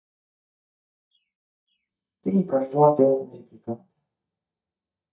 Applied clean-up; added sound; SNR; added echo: neural mask model DeepFilterNet 3.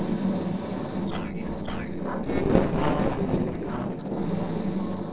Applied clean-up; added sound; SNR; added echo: neural separator model SepFormer DNS4.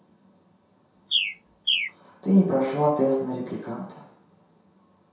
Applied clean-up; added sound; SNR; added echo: none; Bird; 3 dB; reverberation time 0.7 s.